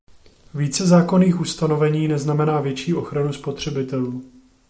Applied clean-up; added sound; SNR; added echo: none; none; none; none.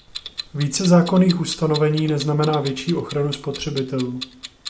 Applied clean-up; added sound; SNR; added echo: none; Clock; 15 dB; none.